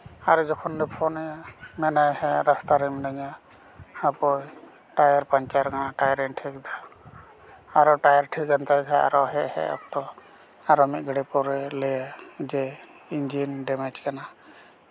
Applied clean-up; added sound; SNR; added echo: none; none; none; none.